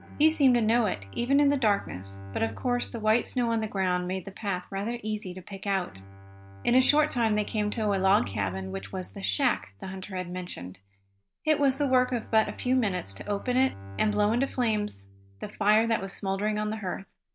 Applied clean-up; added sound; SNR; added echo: none; Bowed string instrument; 17 dB; none.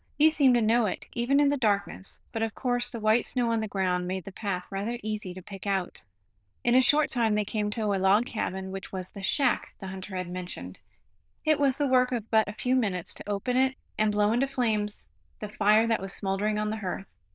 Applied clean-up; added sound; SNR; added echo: neural diffusion model UNIVERSE++.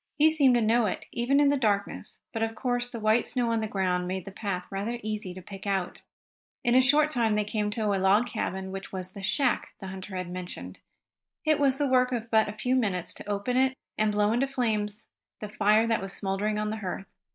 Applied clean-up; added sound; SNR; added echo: neural mask model Resemble Enhance denoiser.